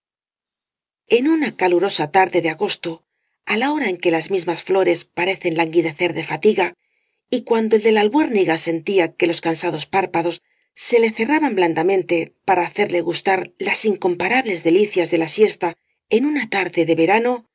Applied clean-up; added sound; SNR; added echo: none; none; none; none.